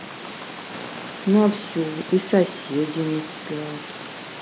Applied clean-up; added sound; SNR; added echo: none; none; none; none.